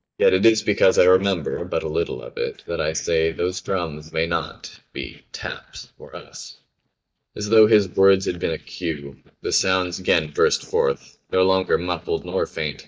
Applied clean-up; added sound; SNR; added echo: neural mask model DeepFilterNet 3.